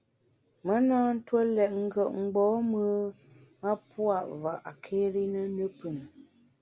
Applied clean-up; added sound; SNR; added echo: none; none; none; none.